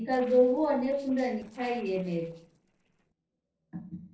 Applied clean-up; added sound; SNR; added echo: neural separator model SepFormer DNS4.